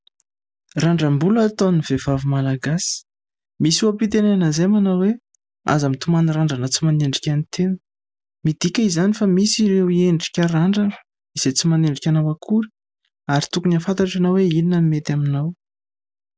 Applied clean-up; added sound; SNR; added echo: none; none; none; none.